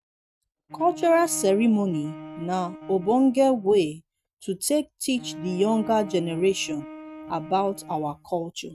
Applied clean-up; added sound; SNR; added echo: neural mask model RNNoise.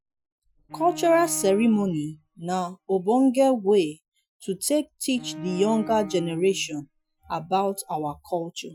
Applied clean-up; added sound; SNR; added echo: classical method Wiener filter.